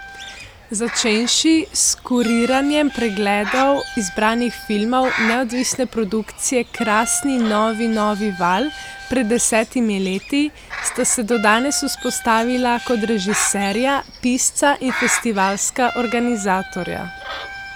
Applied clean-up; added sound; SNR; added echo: none; Bird + Trumpet; 11 dB; none.